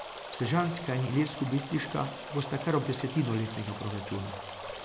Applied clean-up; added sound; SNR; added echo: none; Stream; 9 dB; none.